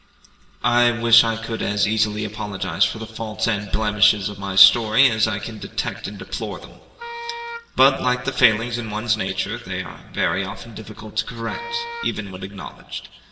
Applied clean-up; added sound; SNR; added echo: none; Wind instrument, woodwind instrument; 11 dB; reverberation time 1.3 s.